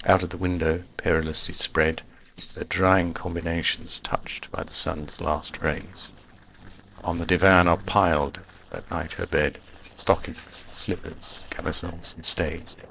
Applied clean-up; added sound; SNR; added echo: neural separator model SepFormer DNS4.